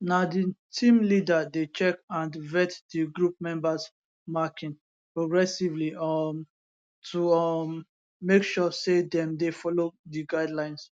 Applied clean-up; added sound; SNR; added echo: none; none; none; none.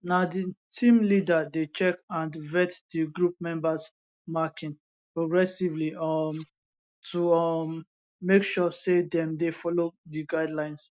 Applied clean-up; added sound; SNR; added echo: neural mask model DeepFilterNet 3.